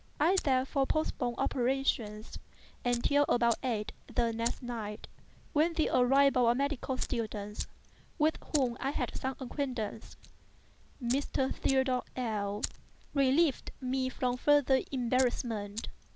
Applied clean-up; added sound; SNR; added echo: none; Fire; 16 dB; none.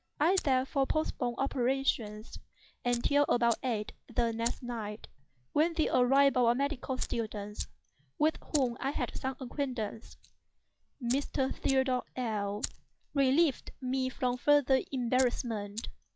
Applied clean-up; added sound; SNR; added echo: classical method log-MMSE.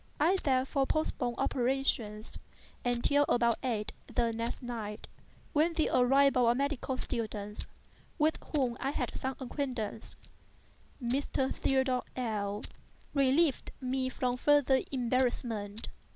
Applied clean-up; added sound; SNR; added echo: neural mask model Resemble Enhance denoiser.